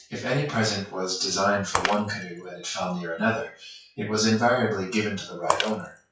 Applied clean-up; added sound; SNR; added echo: classical method WPE with log-MMSE.